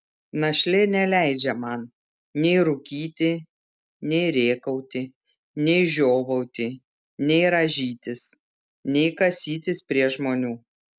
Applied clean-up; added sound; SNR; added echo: none; none; none; none.